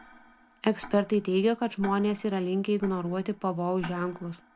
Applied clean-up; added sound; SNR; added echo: none; Tick-tock; 20 dB; none.